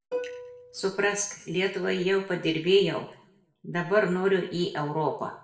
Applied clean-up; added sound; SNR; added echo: none; Plucked string instrument; 12 dB; reverberation time 0.6 s.